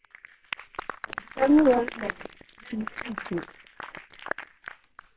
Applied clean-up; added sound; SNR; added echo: neural separator model SepFormer WHAMR!.